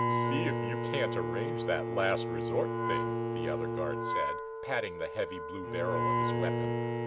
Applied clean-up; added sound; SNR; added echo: none; Wind instrument, woodwind instrument + Bowed string instrument; -4 dB; none.